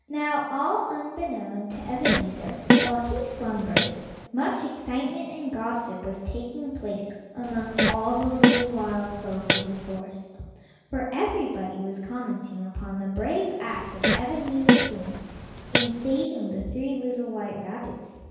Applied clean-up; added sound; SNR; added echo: none; Fart; -5 dB; reverberation time 1.2 s.